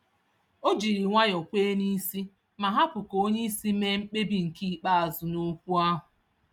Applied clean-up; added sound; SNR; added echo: none; none; none; none.